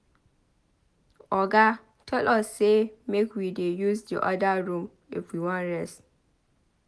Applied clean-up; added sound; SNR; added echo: none; none; none; none.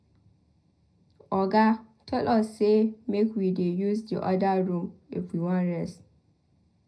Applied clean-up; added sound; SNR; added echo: none; none; none; reverberation time 0.4 s.